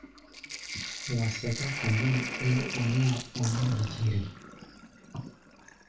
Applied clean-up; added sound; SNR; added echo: none; Sink (filling or washing); 8 dB; reverberation time 0.3 s.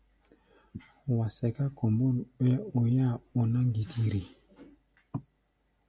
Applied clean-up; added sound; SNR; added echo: none; none; none; none.